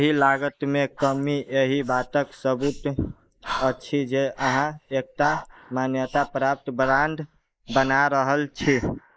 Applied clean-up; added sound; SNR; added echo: neural mask model Resemble Enhance denoiser.